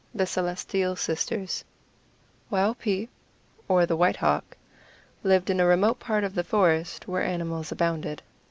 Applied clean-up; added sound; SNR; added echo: none; none; none; none.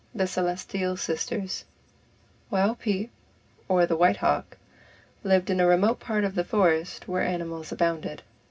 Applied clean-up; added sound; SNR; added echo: none; none; none; reverberation time 0.4 s.